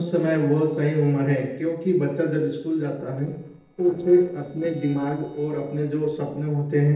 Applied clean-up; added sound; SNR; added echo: neural separator model SepFormer DNS4.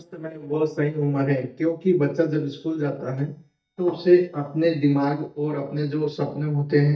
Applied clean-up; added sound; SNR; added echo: neural mask model DeepFilterNet 3.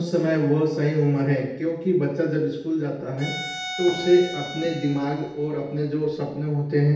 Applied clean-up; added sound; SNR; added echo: none; Bowed string instrument; 12 dB; reverberation time 0.9 s.